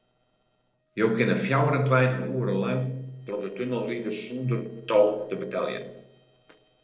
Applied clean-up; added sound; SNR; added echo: neural separator model SepFormer DNS4.